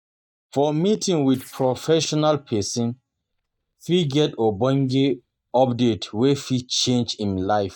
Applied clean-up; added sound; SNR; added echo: neural mask model DeepFilterNet 3.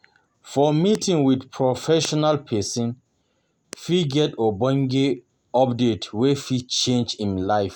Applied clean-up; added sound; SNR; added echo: none; none; none; none.